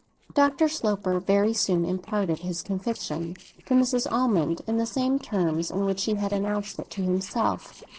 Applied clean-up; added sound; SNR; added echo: neural separator model SepFormer DNS4.